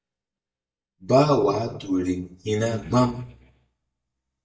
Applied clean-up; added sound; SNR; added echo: neural mask model DeepFilterNet 3.